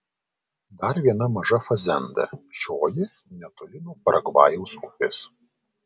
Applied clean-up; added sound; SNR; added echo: none; none; none; none.